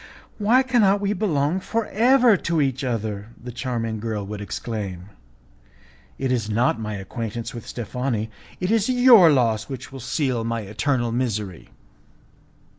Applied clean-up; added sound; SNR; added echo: none; none; none; none.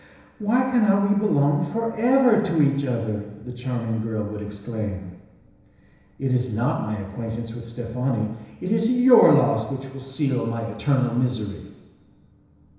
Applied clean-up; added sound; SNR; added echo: none; none; none; reverberation time 1.0 s.